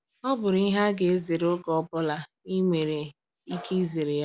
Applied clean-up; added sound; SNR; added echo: none; none; none; none.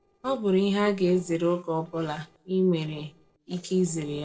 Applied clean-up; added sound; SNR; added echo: neural separator model SepFormer DNS4.